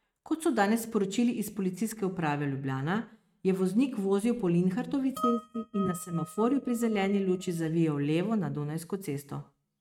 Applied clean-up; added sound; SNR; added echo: neural mask model RNNoise.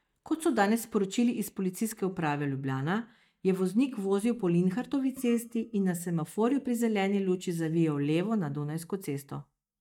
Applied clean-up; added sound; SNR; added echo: neural mask model DeepFilterNet 3.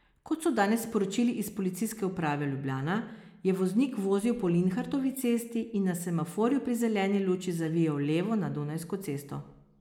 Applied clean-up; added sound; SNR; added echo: neural mask model Resemble Enhance denoiser.